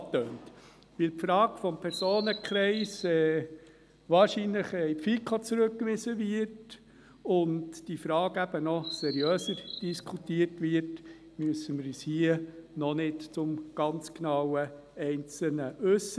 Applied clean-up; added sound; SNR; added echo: none; Chirp, tweet; 10 dB; none.